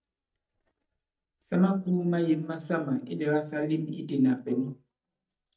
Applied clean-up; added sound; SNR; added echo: neural mask model DeepFilterNet 3.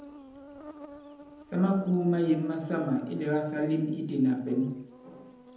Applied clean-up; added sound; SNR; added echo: none; Insect; 20 dB; reverberation time 0.9 s.